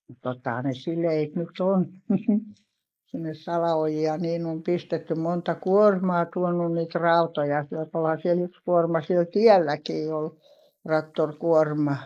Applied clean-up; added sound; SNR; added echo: neural mask model Resemble Enhance denoiser.